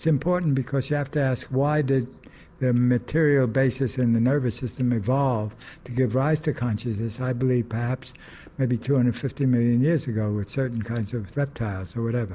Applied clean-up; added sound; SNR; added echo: none; none; none; none.